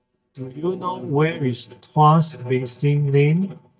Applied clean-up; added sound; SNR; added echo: neural mask model DeepFilterNet 3.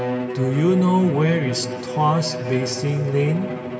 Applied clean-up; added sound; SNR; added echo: none; Bowed string instrument; 7 dB; reverberation time 1.5 s.